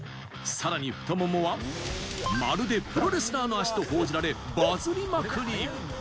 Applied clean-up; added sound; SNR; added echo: none; none; none; none.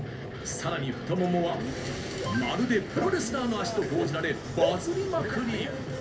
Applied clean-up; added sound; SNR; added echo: none; Vehicle; 10 dB; reverberation time 0.3 s.